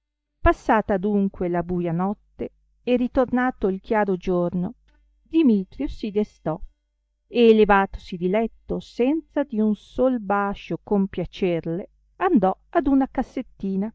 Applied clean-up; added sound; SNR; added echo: neural mask model DeepFilterNet 3.